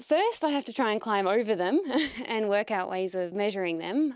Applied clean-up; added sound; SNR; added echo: none; none; none; none.